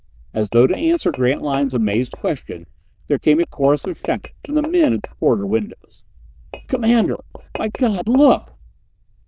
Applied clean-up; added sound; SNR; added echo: neural diffusion model UNIVERSE++.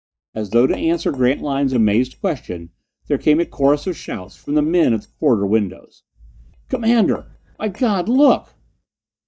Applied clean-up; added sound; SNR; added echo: neural mask model DeepFilterNet 3.